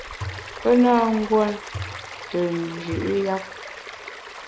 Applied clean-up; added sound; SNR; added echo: none; Thump, thud + Stream; 11 dB; none.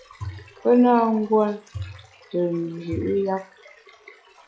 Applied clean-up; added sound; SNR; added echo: classical method log-MMSE.